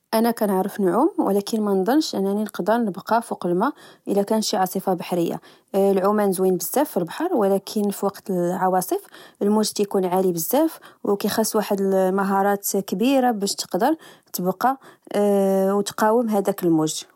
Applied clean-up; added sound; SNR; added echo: none; none; none; none.